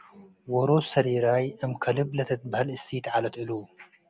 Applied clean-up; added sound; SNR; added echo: none; none; none; none.